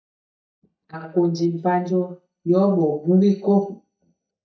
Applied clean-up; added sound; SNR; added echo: neural mask model DeepFilterNet 3.